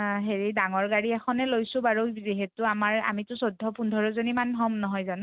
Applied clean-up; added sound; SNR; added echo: none; none; none; none.